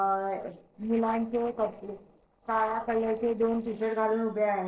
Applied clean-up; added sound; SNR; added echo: neural separator model SepFormer DNS4.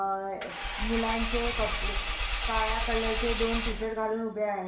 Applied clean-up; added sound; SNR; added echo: none; Engine / Car; -1 dB; reverberation time 0.5 s.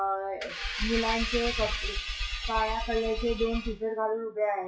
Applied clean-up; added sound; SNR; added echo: classical method WPE with log-MMSE.